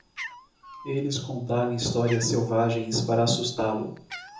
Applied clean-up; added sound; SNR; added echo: none; Cat; 18 dB; reverberation time 0.5 s.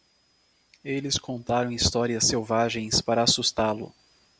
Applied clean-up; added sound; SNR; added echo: none; none; none; none.